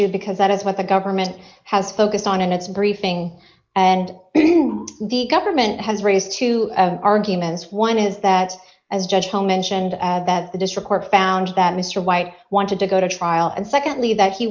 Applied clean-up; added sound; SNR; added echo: neural mask model Resemble Enhance denoiser.